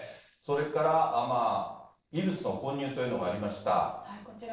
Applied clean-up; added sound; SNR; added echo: neural separator model SepFormer DNS4.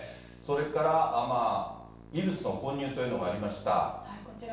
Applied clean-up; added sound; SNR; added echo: none; Musical instrument; 20 dB; reverberation time 0.7 s.